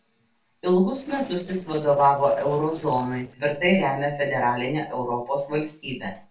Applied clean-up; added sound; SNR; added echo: neural separator model SepFormer DNS4.